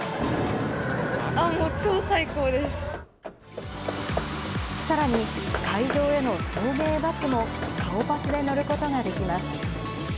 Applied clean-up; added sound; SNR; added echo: none; Thunder + Hammer / Wood; 9 dB; none.